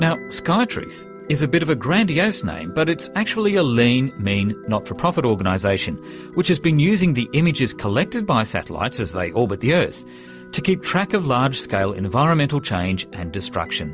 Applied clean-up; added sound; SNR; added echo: none; none; none; none.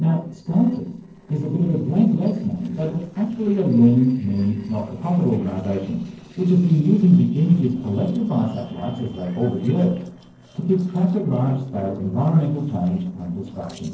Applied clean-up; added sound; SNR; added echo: neural separator model SepFormer DNS4.